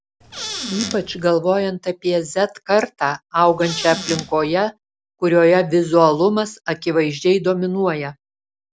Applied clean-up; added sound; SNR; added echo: none; Squeak / Cupboard open or close; 10 dB; none.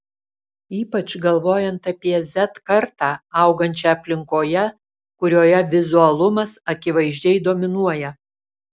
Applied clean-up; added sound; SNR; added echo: none; none; none; none.